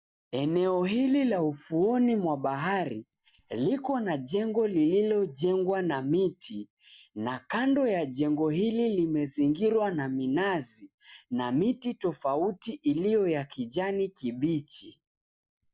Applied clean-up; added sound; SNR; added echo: neural mask model DeepFilterNet 3.